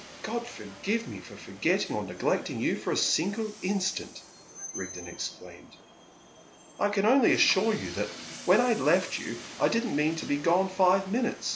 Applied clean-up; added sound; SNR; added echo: none; Train; 16 dB; none.